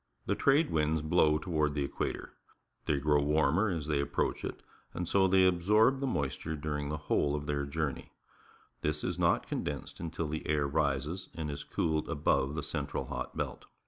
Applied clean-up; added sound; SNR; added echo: none; none; none; none.